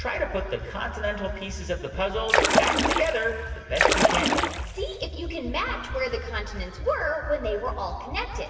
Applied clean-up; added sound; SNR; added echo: none; Splash, splatter; -5 dB; reverberation time 2.3 s.